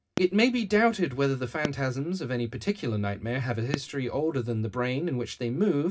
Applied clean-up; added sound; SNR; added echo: none; Fireworks; 14 dB; reverberation time 0.4 s.